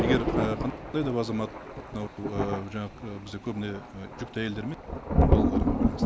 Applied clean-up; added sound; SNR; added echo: none; Thunder; -4 dB; none.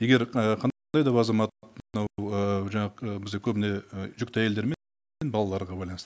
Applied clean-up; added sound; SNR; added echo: none; none; none; none.